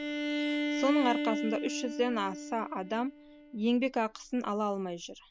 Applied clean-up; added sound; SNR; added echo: none; Bowed string instrument; 4 dB; none.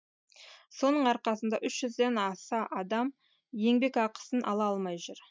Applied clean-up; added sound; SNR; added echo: none; none; none; none.